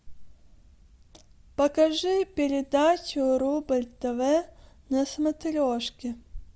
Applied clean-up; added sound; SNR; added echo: none; none; none; none.